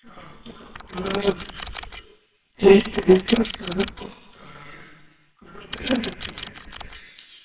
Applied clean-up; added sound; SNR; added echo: neural separator model SepFormer WHAMR!.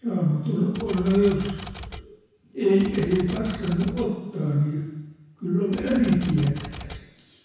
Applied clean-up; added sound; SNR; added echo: none; Typewriter; 13 dB; reverberation time 1.0 s.